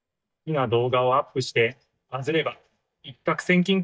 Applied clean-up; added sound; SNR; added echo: neural mask model DeepFilterNet 3.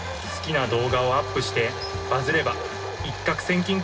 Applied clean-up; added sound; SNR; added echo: none; Domestic sounds, home sounds; 11 dB; reverberation time 2.9 s.